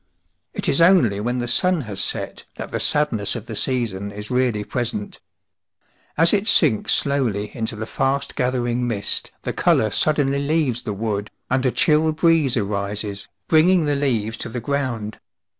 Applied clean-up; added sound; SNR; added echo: none; none; none; none.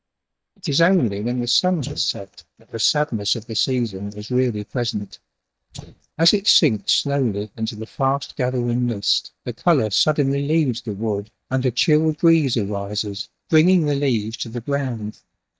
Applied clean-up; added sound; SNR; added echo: neural mask model DeepFilterNet 3.